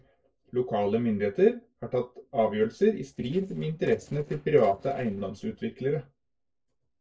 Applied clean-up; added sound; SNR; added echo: neural separator model SepFormer DNS4.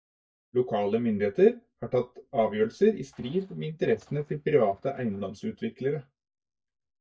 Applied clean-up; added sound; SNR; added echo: neural mask model DeepFilterNet 3.